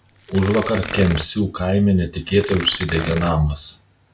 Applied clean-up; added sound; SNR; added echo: none; Tearing; 10 dB; none.